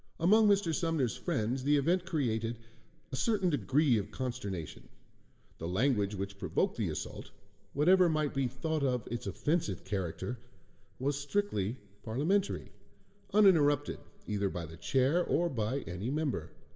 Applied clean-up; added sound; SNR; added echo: none; none; none; reverberation time 1.1 s.